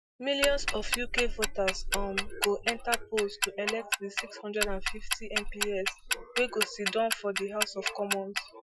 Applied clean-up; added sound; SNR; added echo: classical method Wiener filter.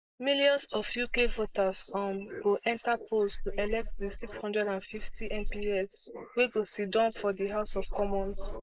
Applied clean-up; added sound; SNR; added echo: neural mask model Resemble Enhance denoiser.